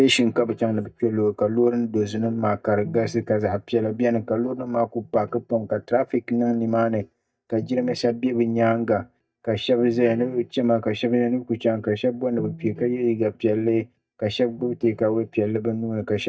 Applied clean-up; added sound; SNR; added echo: neural mask model DeepFilterNet 3.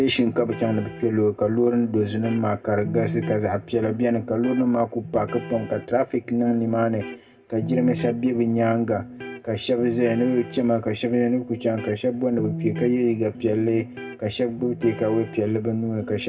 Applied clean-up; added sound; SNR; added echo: none; Electric guitar; 13 dB; reverberation time 0.2 s.